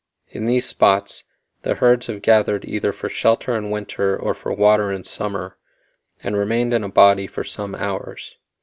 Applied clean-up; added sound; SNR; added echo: none; none; none; none.